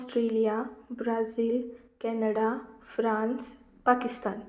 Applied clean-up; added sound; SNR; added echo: none; none; none; none.